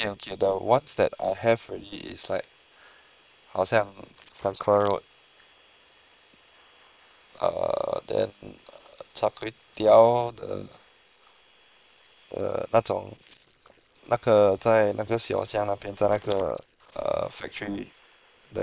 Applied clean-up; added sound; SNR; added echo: neural separator model SepFormer WHAM!.